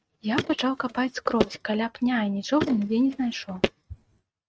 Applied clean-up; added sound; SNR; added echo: neural mask model RNNoise.